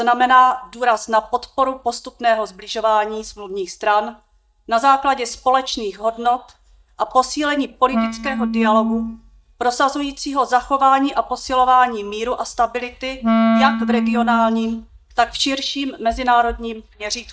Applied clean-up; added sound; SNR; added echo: neural mask model DeepFilterNet 3.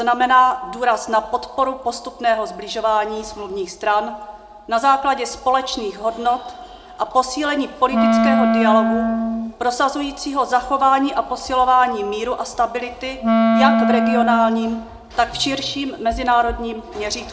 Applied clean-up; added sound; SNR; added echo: none; Wind instrument, woodwind instrument; -2 dB; reverberation time 0.7 s.